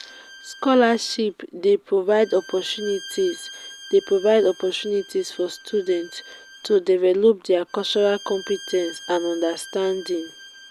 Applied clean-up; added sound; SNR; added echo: none; Bowed string instrument; 19 dB; none.